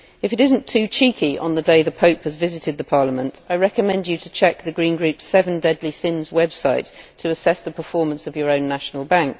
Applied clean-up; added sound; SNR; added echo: none; none; none; none.